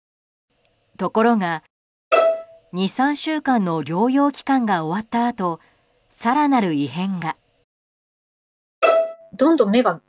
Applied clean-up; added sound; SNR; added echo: none; Bowed string instrument; -1 dB; none.